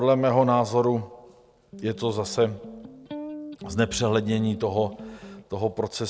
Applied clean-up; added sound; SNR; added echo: none; Electric guitar; 14 dB; none.